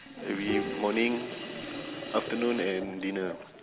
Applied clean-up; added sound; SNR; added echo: none; Sink (filling or washing) + Bowed string instrument; 6 dB; none.